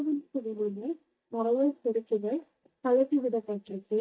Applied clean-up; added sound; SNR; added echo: neural mask model DeepFilterNet 3.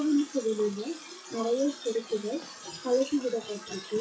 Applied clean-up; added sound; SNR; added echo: classical method WPE with log-MMSE.